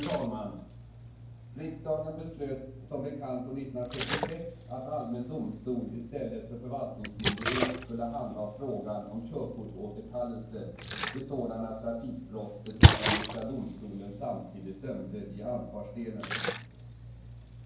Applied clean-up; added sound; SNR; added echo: none; Splash, splatter; -3 dB; reverberation time 0.9 s.